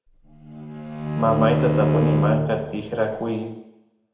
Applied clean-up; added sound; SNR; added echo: none; Bowed string instrument; -1 dB; reverberation time 0.8 s.